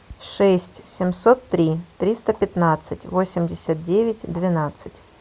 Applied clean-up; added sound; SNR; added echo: none; none; none; none.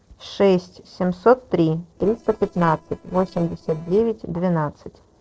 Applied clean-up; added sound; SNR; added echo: neural separator model SepFormer DNS4.